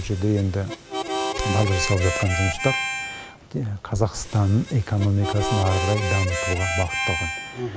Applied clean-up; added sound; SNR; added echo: none; Harmonica; 5 dB; none.